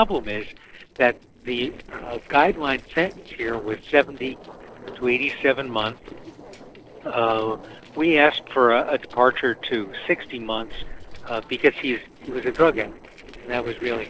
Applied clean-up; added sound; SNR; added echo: neural separator model SepFormer DNS4.